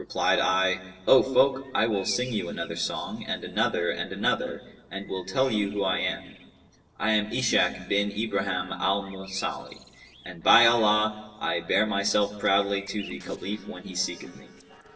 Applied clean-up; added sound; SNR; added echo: neural separator model SepFormer DNS4.